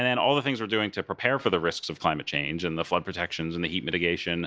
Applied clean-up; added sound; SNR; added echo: none; none; none; none.